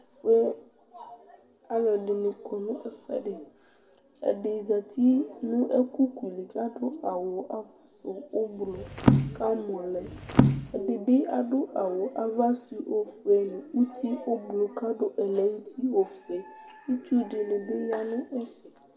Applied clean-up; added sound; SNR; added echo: none; Percussion; -2 dB; reverberation time 0.5 s.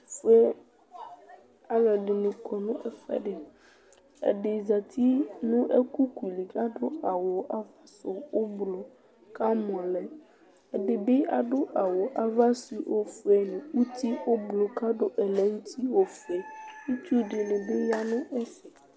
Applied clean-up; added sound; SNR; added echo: none; none; none; none.